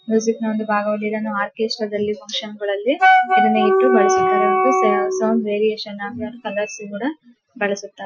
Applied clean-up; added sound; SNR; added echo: classical method Wiener filter.